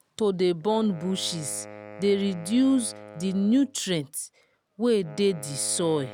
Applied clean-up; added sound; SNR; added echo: none; Wind instrument, woodwind instrument; 19 dB; none.